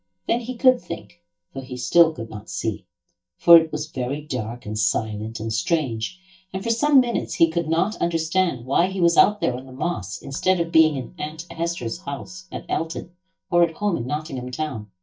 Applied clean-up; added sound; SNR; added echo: neural mask model DeepFilterNet 3.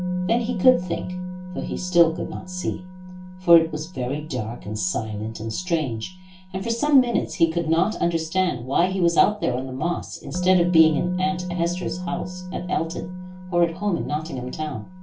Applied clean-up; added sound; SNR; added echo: none; Musical instrument; 8 dB; reverberation time 0.3 s.